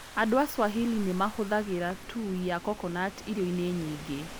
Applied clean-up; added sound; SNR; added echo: none; Rain / Thunderstorm; 13 dB; none.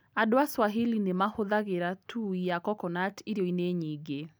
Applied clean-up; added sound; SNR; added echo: none; none; none; none.